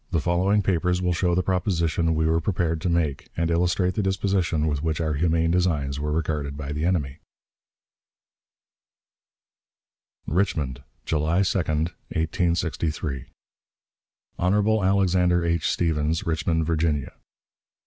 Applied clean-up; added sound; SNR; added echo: none; none; none; none.